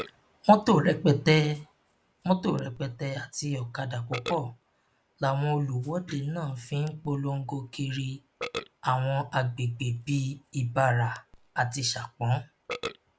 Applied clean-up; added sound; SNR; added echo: none; Burping, eructation; 17 dB; none.